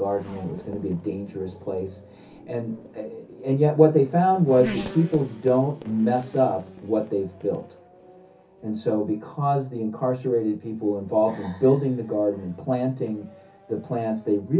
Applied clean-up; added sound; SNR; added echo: none; Race car, auto racing / Accelerating, revving, vroom; 19 dB; reverberation time 0.3 s.